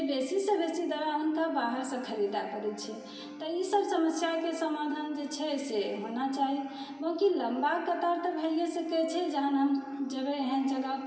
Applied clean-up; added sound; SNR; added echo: none; Piano; 16 dB; reverberation time 0.3 s.